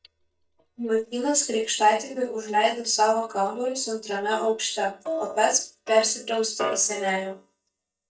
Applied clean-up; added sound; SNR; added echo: neural mask model DeepFilterNet 3.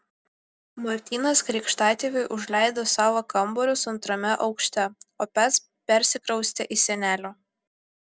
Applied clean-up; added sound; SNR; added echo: none; none; none; none.